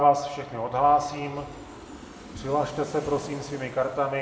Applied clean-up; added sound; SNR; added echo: none; Aircraft; 18 dB; reverberation time 0.8 s.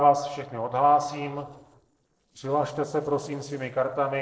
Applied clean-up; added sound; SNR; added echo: neural separator model SepFormer DNS4.